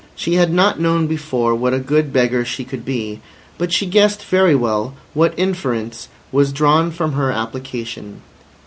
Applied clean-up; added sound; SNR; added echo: none; none; none; none.